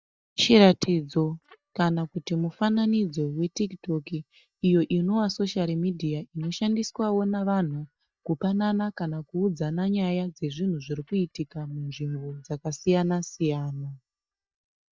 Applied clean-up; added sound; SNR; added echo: neural mask model DeepFilterNet 3.